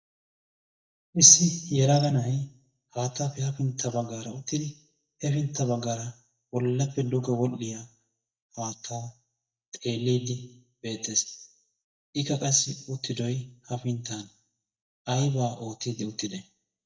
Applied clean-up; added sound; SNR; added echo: neural mask model DeepFilterNet 3.